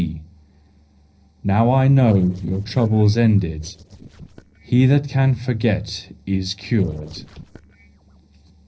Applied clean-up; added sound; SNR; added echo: neural separator model SepFormer DNS4.